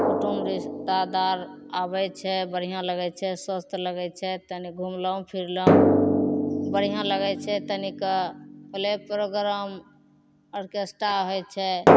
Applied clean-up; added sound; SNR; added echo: none; Drum; -2 dB; none.